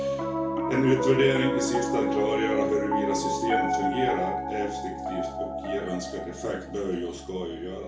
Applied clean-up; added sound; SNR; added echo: none; Piano; 0 dB; reverberation time 0.3 s.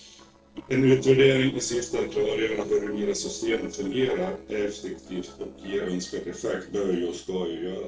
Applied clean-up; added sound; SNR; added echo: neural separator model SepFormer DNS4.